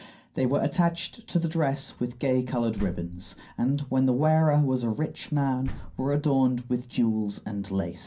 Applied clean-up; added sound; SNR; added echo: none; Slam; 15 dB; reverberation time 0.3 s.